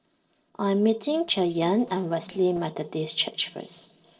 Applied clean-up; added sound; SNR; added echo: neural separator model SepFormer DNS4.